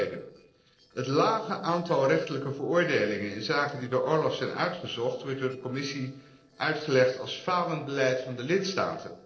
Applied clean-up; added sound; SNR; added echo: neural separator model SepFormer DNS4.